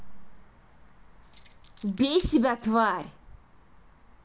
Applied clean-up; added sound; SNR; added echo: none; Coin (dropping); 15 dB; none.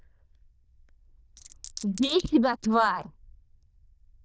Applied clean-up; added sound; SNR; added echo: neural diffusion model UNIVERSE++.